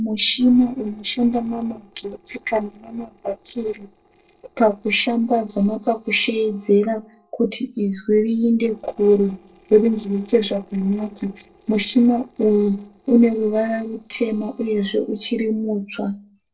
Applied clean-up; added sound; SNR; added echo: neural separator model SepFormer DNS4.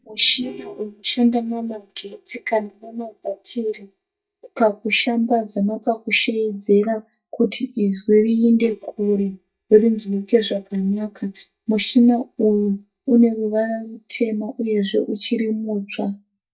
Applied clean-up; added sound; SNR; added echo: neural mask model DeepFilterNet 3.